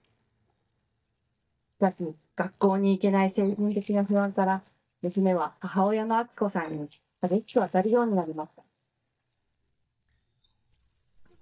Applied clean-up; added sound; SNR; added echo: neural mask model DeepFilterNet 3.